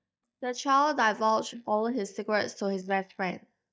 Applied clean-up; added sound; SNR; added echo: neural mask model DeepFilterNet 3.